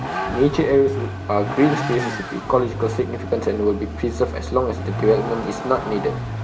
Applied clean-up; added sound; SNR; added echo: none; Vehicle; 6 dB; reverberation time 2.7 s.